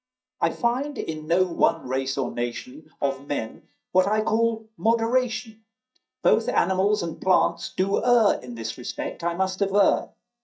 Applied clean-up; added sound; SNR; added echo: neural mask model DeepFilterNet 3.